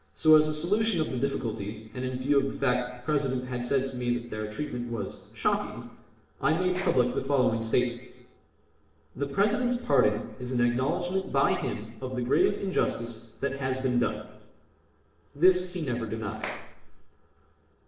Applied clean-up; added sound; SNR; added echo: neural separator model SepFormer DNS4.